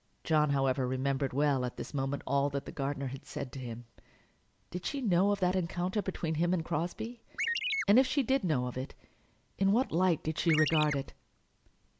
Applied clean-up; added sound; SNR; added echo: neural mask model Resemble Enhance denoiser.